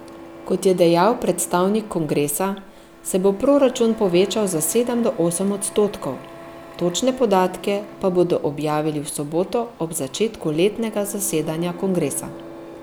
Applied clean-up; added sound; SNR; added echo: none; Printer; 18 dB; none.